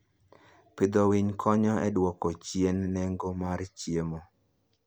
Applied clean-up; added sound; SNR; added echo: none; none; none; none.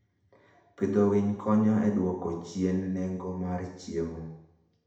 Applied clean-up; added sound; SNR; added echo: none; none; none; reverberation time 0.8 s.